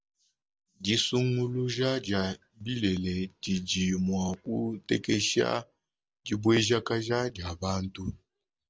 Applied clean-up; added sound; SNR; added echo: none; none; none; none.